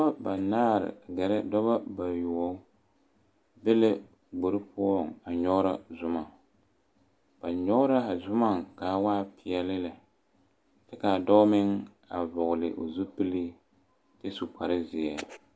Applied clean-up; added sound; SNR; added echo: none; none; none; none.